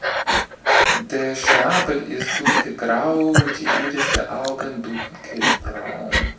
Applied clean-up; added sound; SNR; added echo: none; Breathing; -3 dB; reverberation time 0.3 s.